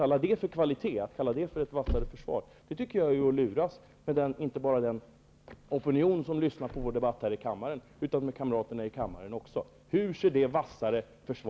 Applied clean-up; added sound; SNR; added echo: none; none; none; none.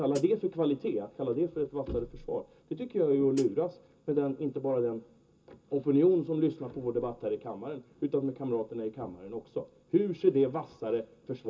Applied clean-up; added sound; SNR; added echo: none; Hi-hat; 17 dB; reverberation time 0.2 s.